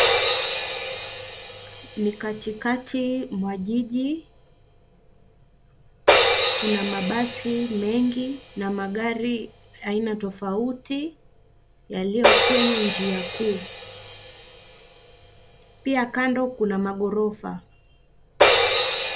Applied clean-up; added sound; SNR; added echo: none; Crash cymbal; -1 dB; none.